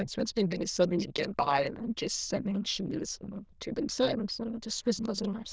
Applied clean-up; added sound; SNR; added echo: neural diffusion model UNIVERSE++.